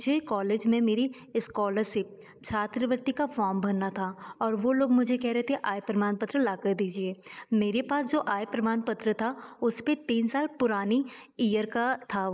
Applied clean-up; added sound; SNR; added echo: neural mask model Resemble Enhance denoiser.